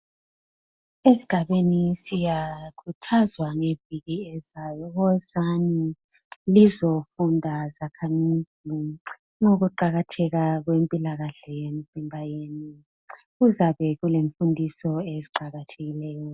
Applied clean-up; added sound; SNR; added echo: none; none; none; none.